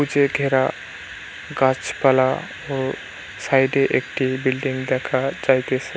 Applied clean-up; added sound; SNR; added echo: none; none; none; none.